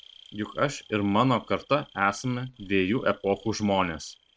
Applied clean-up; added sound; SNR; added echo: neural mask model RNNoise.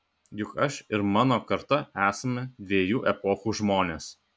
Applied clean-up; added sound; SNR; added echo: none; none; none; none.